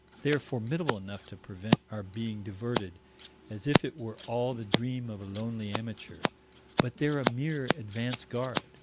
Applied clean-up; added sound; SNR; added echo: none; Scissors; 0 dB; none.